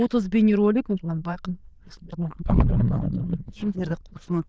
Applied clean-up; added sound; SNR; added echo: neural diffusion model UNIVERSE++.